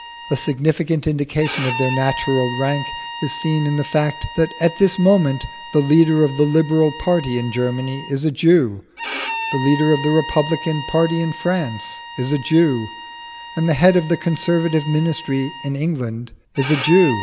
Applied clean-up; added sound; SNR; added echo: none; Bowed string instrument; 12 dB; none.